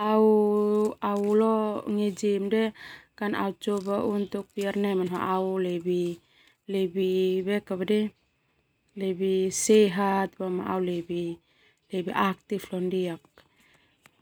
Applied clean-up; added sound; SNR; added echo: none; none; none; none.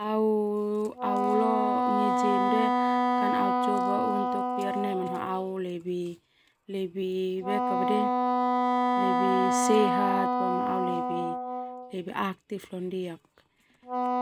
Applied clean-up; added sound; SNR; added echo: none; Wind instrument, woodwind instrument; -3 dB; none.